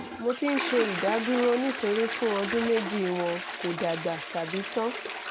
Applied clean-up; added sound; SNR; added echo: none; Toilet flush; 6 dB; none.